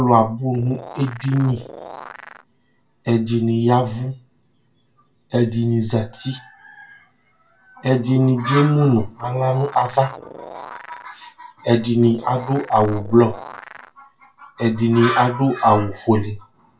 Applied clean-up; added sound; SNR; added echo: none; Animal; 17 dB; reverberation time 0.2 s.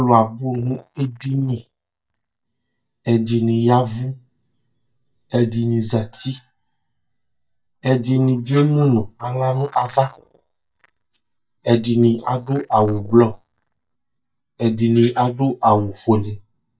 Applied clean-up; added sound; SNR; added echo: neural mask model DeepFilterNet 3.